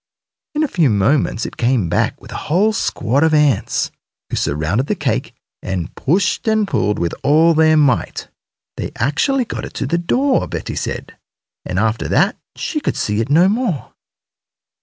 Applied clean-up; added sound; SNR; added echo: none; none; none; none.